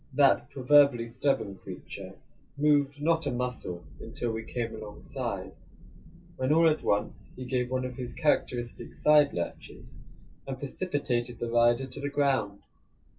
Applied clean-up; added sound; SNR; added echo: none; Thunderstorm; 18 dB; none.